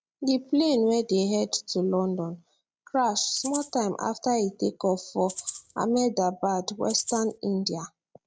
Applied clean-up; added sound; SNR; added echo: none; Rattle (instrument); 11 dB; none.